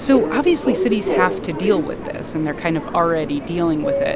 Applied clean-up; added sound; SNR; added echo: none; Subway, metro, underground; 4 dB; none.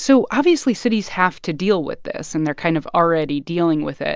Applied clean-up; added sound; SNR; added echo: none; none; none; none.